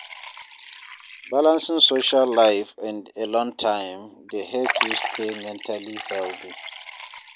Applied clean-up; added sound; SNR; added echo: none; Liquid; 9 dB; none.